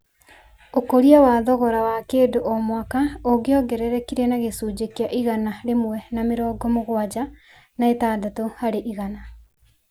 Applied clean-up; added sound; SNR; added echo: none; none; none; none.